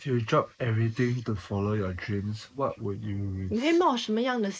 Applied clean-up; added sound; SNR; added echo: neural mask model Resemble Enhance denoiser.